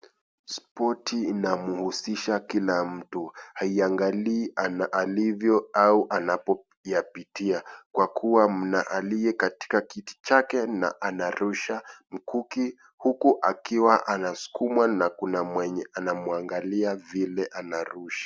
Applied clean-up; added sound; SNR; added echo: none; none; none; none.